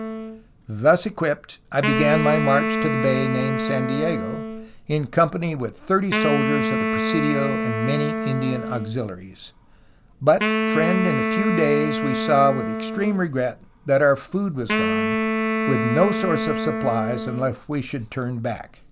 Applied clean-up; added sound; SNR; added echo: none; Wind instrument, woodwind instrument; 2 dB; none.